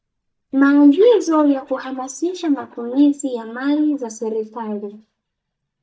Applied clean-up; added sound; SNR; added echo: neural mask model DeepFilterNet 3.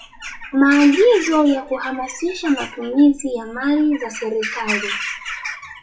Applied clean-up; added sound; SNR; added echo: classical method WPE with log-MMSE.